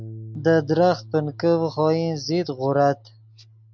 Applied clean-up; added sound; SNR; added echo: none; Bass guitar; 19 dB; none.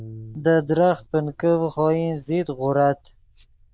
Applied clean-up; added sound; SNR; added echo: neural diffusion model UNIVERSE++.